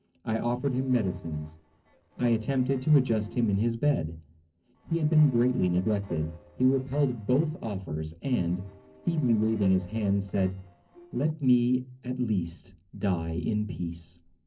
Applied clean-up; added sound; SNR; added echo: neural separator model SepFormer DNS4.